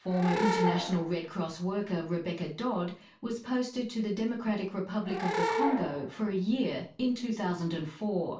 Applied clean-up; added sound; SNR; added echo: none; Animal / Brass instrument; 5 dB; reverberation time 0.3 s.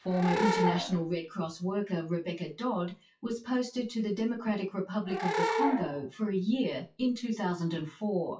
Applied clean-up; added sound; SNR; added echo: classical method WPE with log-MMSE.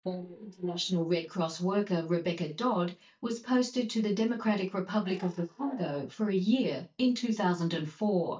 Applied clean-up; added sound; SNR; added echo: neural mask model DeepFilterNet 3.